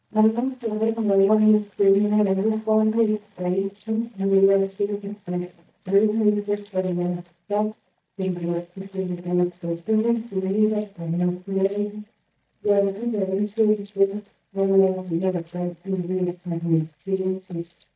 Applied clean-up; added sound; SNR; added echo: neural mask model DeepFilterNet 3.